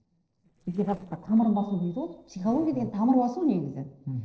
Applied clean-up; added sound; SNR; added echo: neural separator model SepFormer DNS4.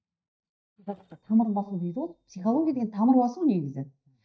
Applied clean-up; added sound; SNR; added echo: neural mask model DeepFilterNet 3.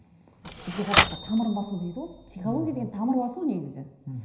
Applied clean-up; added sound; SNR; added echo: none; Typewriter; -2 dB; reverberation time 0.9 s.